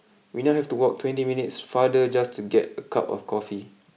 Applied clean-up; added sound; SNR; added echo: none; none; none; none.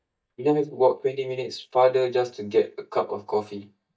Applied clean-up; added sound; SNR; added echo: neural mask model DeepFilterNet 3.